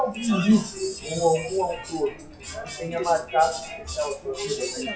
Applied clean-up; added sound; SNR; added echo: classical method WPE with log-MMSE.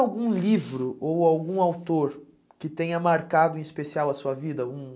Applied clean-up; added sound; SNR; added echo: none; none; none; none.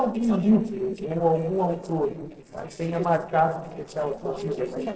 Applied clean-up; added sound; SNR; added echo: neural separator model SepFormer DNS4.